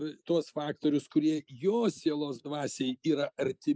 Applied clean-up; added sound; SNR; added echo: neural mask model Resemble Enhance denoiser.